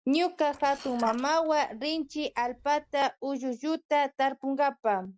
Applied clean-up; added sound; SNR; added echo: neural mask model Resemble Enhance denoiser.